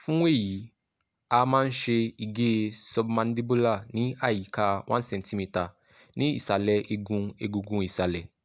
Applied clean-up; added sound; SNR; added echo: none; none; none; none.